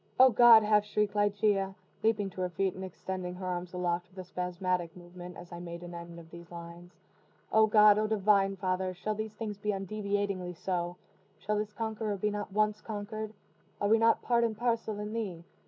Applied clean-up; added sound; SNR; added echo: none; none; none; none.